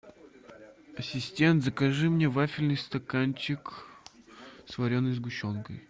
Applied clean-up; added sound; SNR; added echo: none; none; none; none.